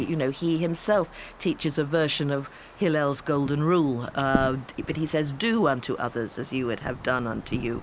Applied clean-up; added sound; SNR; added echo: none; Wind; 13 dB; none.